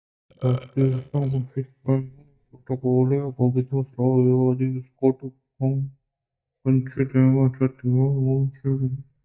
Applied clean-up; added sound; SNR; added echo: neural mask model DeepFilterNet 3.